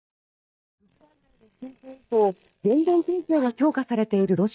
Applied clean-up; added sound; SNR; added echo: neural mask model DeepFilterNet 3.